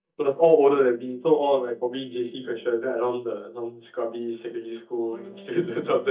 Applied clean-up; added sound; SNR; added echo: neural mask model DeepFilterNet 3.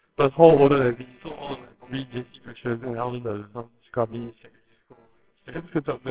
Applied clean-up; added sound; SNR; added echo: neural separator model SepFormer WHAMR!.